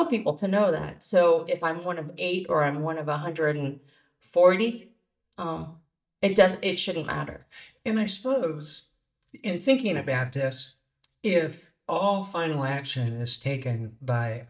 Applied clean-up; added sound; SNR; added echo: neural mask model DeepFilterNet 3.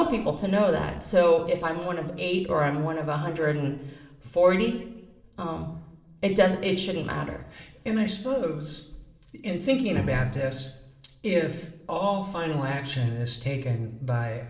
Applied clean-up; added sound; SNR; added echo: neural separator model SepFormer DNS4.